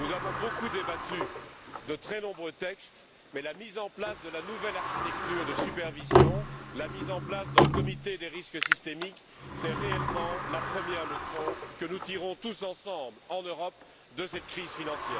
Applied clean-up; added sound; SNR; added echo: none; Sliding door; -5 dB; none.